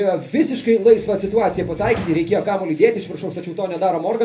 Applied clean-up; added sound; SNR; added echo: none; Sliding door; 17 dB; reverberation time 0.3 s.